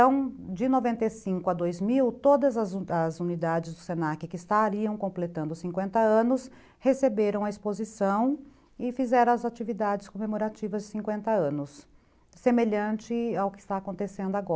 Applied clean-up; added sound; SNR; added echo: none; none; none; none.